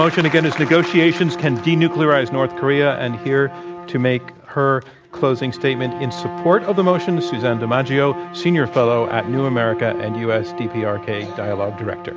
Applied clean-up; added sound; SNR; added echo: none; Bowed string instrument; 11 dB; none.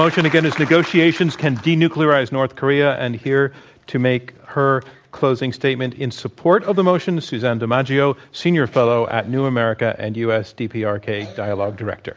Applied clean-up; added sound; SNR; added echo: none; none; none; none.